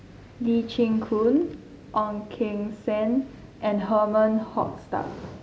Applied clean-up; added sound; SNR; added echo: none; none; none; none.